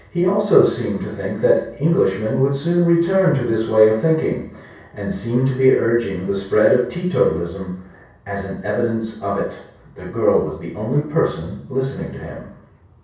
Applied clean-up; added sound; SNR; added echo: none; none; none; reverberation time 0.6 s.